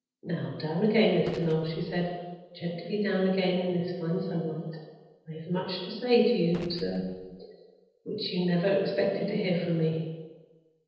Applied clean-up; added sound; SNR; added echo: neural separator model SepFormer DNS4.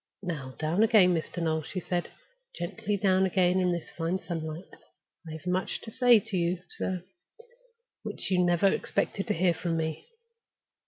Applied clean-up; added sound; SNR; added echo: none; none; none; none.